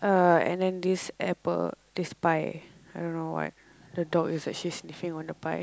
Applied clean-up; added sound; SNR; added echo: none; none; none; none.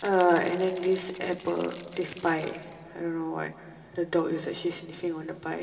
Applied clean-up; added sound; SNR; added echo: none; Rattle (instrument); 19 dB; reverberation time 2.2 s.